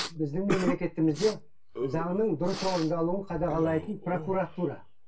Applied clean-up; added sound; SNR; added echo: none; Respiratory sounds; 9 dB; reverberation time 0.2 s.